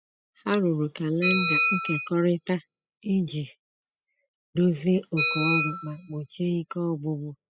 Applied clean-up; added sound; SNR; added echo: classical method spectral subtraction.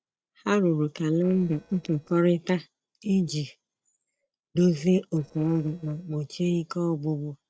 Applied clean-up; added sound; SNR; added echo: neural separator model SepFormer DNS4.